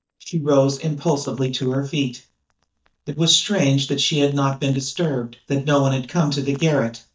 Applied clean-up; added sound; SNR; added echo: neural mask model DeepFilterNet 3.